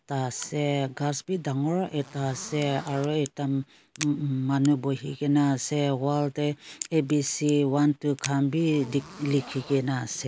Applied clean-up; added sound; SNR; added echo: none; Crack + Zipper (clothing); 19 dB; none.